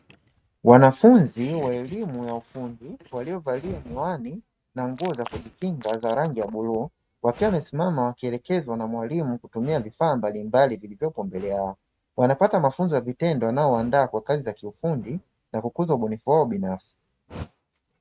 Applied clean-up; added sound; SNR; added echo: neural mask model RNNoise.